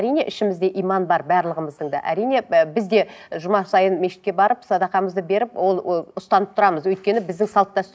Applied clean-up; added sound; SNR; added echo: none; none; none; none.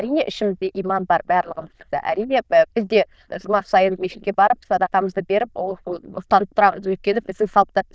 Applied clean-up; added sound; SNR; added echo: neural diffusion model UNIVERSE++.